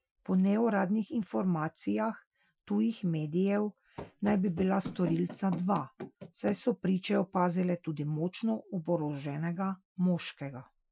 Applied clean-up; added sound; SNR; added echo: classical method Wiener filter.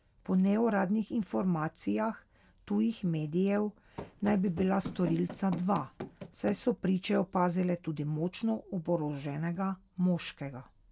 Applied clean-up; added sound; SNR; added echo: none; Run; 12 dB; none.